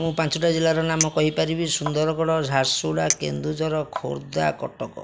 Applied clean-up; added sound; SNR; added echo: none; Chink, clink; 11 dB; none.